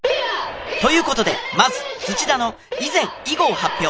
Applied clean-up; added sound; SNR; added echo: none; none; none; none.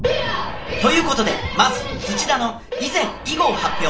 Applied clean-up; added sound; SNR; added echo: none; Thunder / Rain; 14 dB; reverberation time 0.4 s.